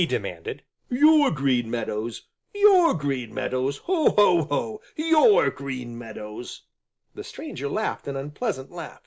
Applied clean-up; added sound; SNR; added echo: none; none; none; none.